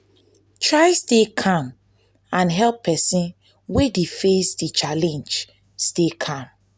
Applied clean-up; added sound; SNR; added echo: none; none; none; none.